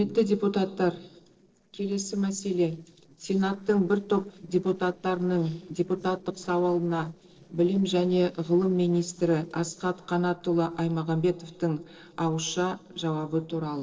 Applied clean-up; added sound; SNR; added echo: neural separator model SepFormer DNS4.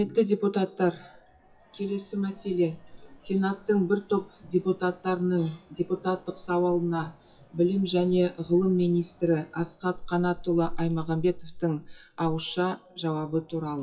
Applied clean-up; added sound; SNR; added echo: classical method WPE with log-MMSE.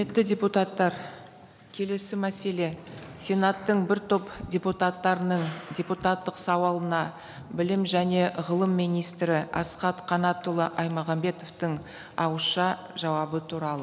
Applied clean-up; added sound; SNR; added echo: none; none; none; none.